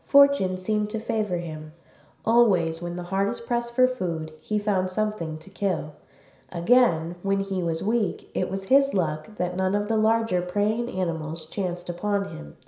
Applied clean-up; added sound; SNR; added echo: none; none; none; reverberation time 0.5 s.